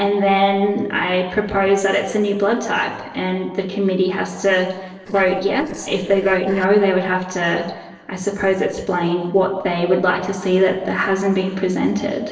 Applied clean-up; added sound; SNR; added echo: neural separator model SepFormer DNS4.